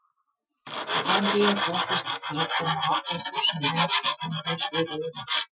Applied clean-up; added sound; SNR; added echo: classical method Wiener filter.